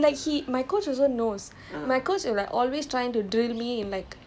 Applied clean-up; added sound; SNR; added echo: none; none; none; none.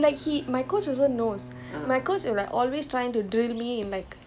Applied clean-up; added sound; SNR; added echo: none; Bowed string instrument; 19 dB; none.